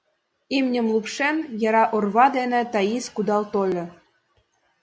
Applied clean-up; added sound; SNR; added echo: none; none; none; none.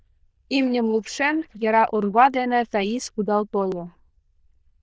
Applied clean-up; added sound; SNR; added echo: neural diffusion model UNIVERSE++.